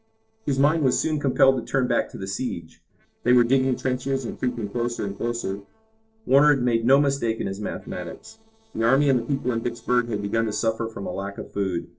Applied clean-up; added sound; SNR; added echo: neural separator model SepFormer DNS4.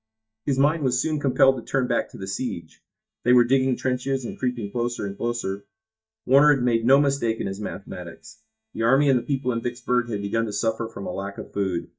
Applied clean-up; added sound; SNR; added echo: neural mask model DeepFilterNet 3.